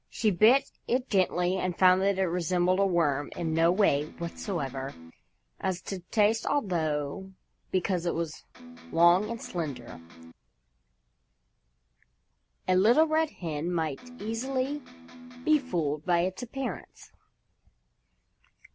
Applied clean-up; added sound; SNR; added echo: none; Electric guitar; 16 dB; none.